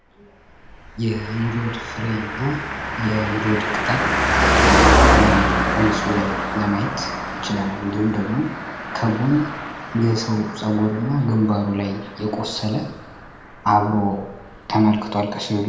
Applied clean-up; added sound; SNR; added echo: none; Car passing by; 0 dB; reverberation time 1.0 s.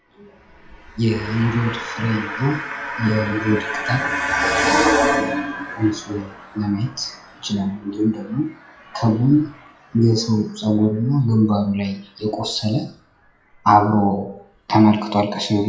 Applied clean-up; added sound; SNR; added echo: classical method WPE with log-MMSE.